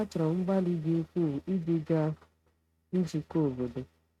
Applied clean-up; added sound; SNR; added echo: neural mask model RNNoise.